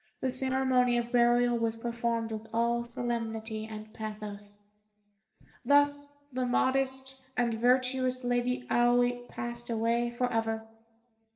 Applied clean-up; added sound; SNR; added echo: neural separator model SepFormer DNS4.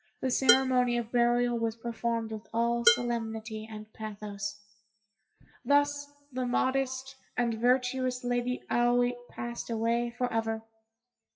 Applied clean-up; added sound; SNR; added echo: classical method WPE with log-MMSE.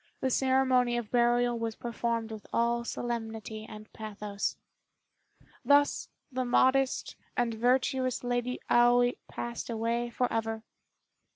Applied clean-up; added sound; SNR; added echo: none; none; none; none.